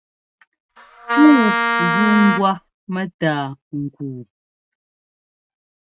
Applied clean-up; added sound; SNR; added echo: neural mask model RNNoise.